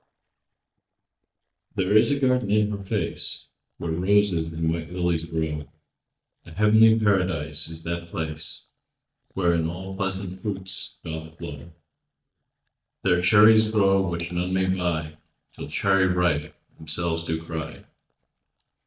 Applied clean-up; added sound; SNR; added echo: neural mask model DeepFilterNet 3.